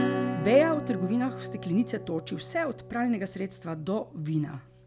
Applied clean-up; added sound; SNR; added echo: none; Acoustic guitar / Strum; 7 dB; none.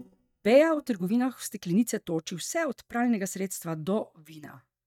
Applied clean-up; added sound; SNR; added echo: neural mask model DeepFilterNet 3.